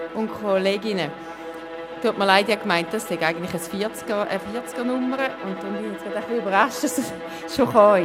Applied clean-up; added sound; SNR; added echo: none; Bowed string instrument; 11 dB; none.